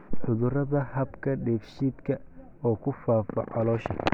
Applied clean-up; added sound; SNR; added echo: none; none; none; none.